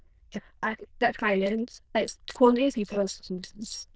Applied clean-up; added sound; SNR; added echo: neural diffusion model UNIVERSE++.